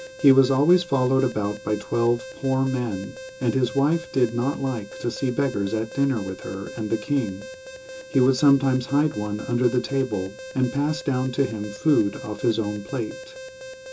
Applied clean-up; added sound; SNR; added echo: none; Alarm; 15 dB; reverberation time 0.2 s.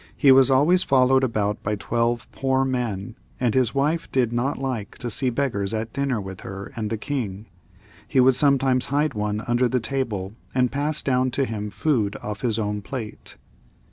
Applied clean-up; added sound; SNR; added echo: none; none; none; none.